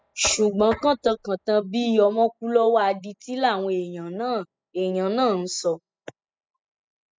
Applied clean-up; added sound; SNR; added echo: classical method spectral subtraction.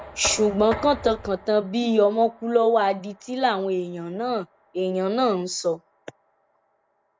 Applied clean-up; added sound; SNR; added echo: none; Knock; 17 dB; none.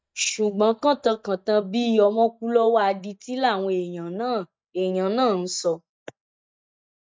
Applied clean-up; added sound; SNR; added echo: neural mask model DeepFilterNet 3.